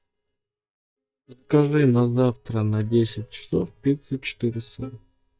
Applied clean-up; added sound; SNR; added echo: neural mask model DeepFilterNet 3.